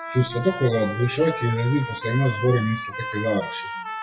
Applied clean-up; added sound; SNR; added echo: classical method WPE with log-MMSE.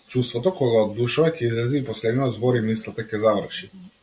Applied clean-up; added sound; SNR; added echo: none; none; none; none.